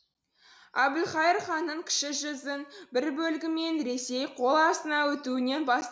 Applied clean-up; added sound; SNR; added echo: none; none; none; none.